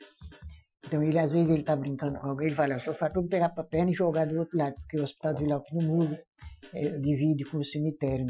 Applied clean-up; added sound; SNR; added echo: classical method Wiener filter.